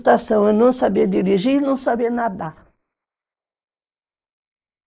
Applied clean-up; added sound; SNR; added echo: neural mask model Resemble Enhance denoiser.